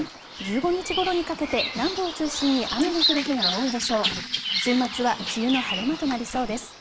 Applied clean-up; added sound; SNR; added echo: neural mask model Resemble Enhance denoiser.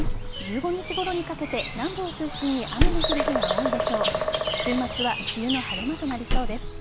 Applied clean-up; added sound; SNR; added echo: none; Door + Bird vocalization, bird call, bird song; -3 dB; none.